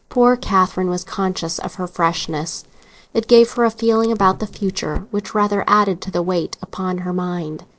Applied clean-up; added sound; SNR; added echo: neural separator model SepFormer DNS4.